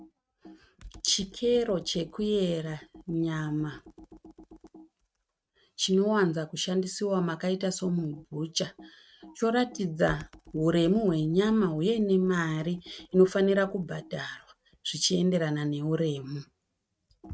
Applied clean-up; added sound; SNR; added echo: neural mask model RNNoise.